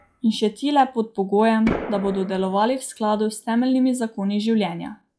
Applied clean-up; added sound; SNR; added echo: classical method log-MMSE.